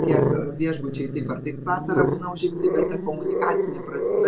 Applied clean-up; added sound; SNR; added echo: none; Growling; -3 dB; none.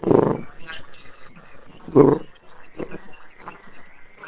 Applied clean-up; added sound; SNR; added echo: neural separator model SepFormer WHAM!.